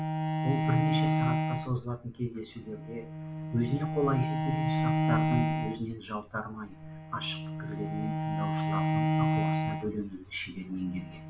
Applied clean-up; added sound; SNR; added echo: none; Bowed string instrument; -4 dB; none.